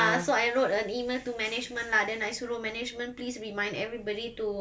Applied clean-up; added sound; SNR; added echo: none; none; none; none.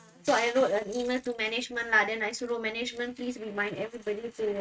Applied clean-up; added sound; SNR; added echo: neural mask model RNNoise.